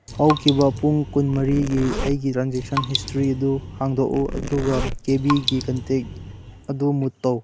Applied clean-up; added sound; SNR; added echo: none; Raindrop + Zipper (clothing); 8 dB; none.